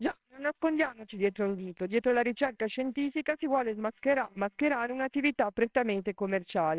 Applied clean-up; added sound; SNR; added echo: neural separator model SepFormer WHAMR!.